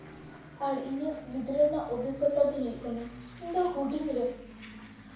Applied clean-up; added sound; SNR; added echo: none; Aircraft; 16 dB; reverberation time 0.7 s.